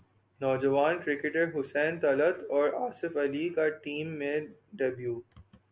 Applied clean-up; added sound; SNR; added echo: none; none; none; none.